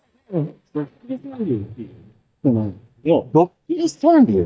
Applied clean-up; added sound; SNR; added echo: neural mask model DeepFilterNet 3.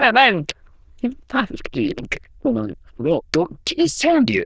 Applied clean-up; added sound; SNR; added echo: neural diffusion model UNIVERSE++.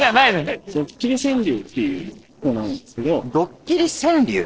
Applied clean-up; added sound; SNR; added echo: neural separator model SepFormer DNS4.